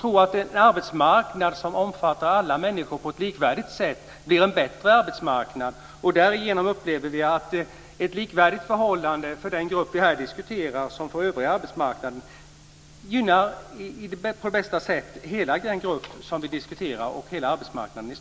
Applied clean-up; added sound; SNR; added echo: none; none; none; none.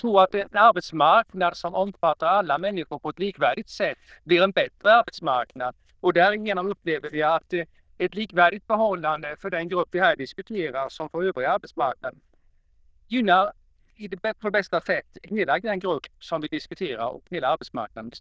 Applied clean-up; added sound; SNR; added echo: neural diffusion model UNIVERSE++.